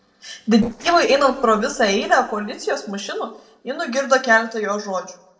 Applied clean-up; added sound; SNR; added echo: neural separator model SepFormer DNS4.